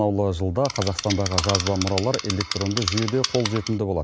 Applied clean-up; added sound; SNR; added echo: none; Insect; 5 dB; none.